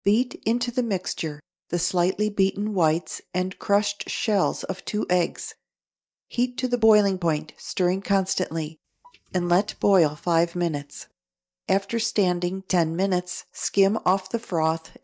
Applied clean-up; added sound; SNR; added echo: neural mask model DeepFilterNet 3.